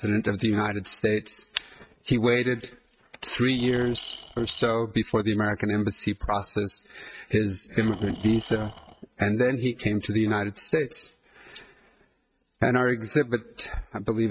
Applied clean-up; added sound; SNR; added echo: neural mask model RNNoise.